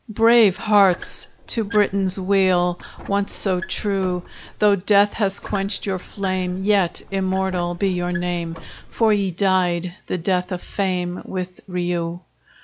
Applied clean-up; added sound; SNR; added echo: none; Squeak; 17 dB; none.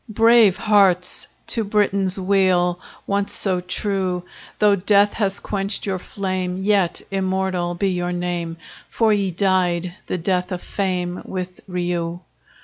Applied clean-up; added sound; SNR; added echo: none; none; none; none.